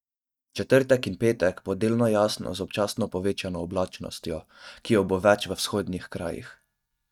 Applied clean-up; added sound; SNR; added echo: neural mask model DeepFilterNet 3.